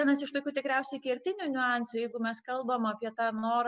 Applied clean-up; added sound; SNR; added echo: none; none; none; none.